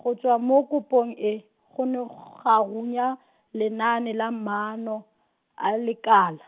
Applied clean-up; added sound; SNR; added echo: none; none; none; none.